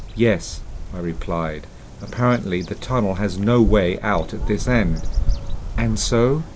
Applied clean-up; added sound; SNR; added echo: none; Bird vocalization, bird call, bird song; 4 dB; none.